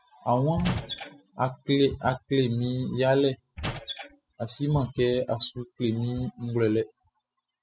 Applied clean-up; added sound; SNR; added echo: classical method spectral subtraction.